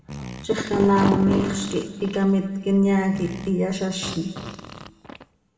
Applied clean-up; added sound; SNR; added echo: none; Fart; 16 dB; reverberation time 1.7 s.